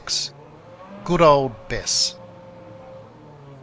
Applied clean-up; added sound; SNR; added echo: none; Accelerating, revving, vroom / Car; 18 dB; none.